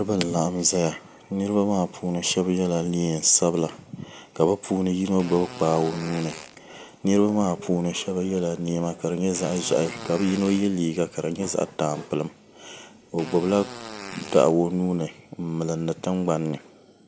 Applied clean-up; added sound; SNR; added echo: none; Fart; 15 dB; none.